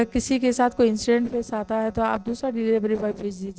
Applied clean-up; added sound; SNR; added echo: neural separator model SepFormer DNS4.